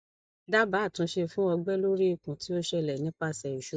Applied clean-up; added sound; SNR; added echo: neural mask model DeepFilterNet 3.